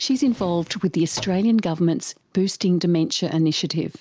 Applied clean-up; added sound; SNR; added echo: none; Drawer open or close; 19 dB; none.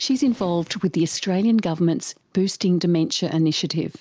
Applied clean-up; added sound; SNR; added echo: neural mask model Resemble Enhance denoiser.